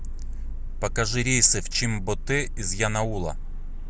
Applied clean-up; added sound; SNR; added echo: none; none; none; none.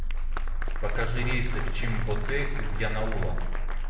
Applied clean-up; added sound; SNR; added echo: none; Applause; 16 dB; reverberation time 1.0 s.